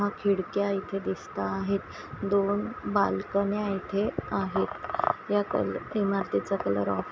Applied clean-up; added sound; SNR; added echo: none; none; none; none.